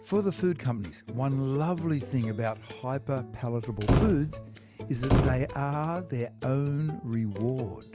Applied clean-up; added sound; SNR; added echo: none; Slam; -2 dB; none.